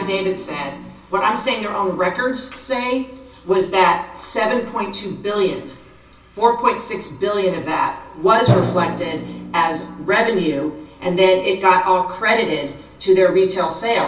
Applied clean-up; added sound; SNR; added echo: none; Drum; 13 dB; reverberation time 0.3 s.